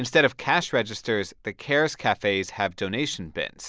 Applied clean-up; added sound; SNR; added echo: none; none; none; none.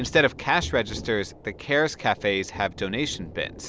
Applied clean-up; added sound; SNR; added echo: none; Thunder / Rain; 15 dB; none.